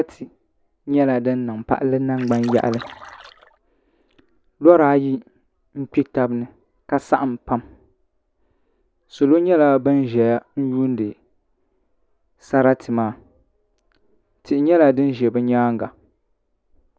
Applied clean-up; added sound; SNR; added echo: none; Splash, splatter; 16 dB; none.